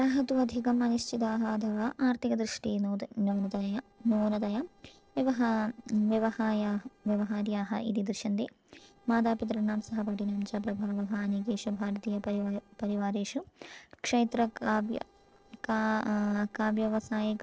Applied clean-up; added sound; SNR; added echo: neural separator model SepFormer DNS4.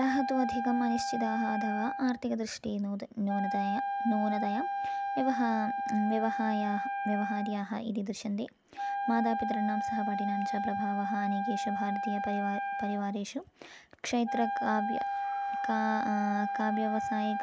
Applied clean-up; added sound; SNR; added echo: none; Wind instrument, woodwind instrument; 1 dB; none.